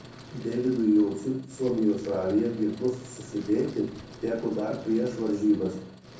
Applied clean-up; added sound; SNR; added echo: none; Truck; 18 dB; reverberation time 0.5 s.